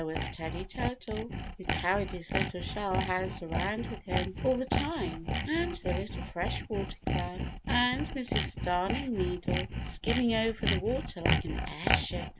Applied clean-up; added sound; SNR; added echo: none; Sawing; 0 dB; none.